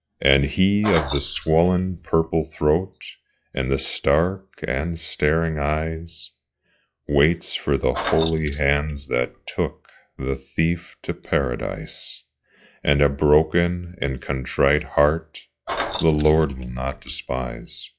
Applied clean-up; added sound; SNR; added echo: classical method log-MMSE.